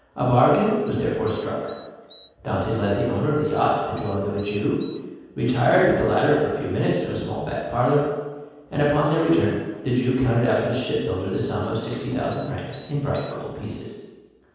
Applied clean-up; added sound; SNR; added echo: none; Bird vocalization, bird call, bird song; 17 dB; reverberation time 1.2 s.